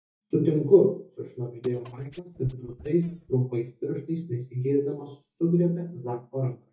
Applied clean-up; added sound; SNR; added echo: neural mask model DeepFilterNet 3.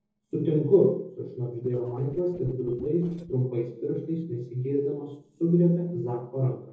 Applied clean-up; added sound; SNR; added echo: neural separator model SepFormer DNS4.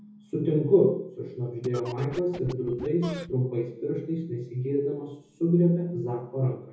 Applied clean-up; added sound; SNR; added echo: none; Scratching (performance technique); 13 dB; reverberation time 0.7 s.